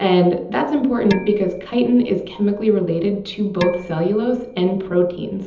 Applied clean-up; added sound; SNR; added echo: none; Dishes, pots, and pans; 13 dB; reverberation time 1.2 s.